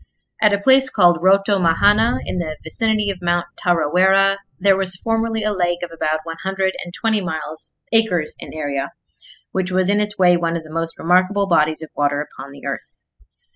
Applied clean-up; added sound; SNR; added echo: classical method spectral subtraction.